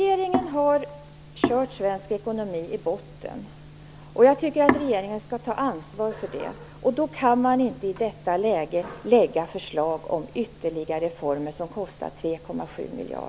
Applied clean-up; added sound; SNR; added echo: none; none; none; none.